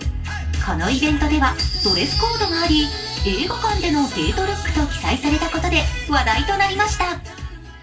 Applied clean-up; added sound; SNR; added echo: none; none; none; reverberation time 0.2 s.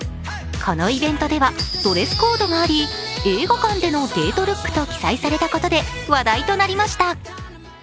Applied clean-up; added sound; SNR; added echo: none; none; none; none.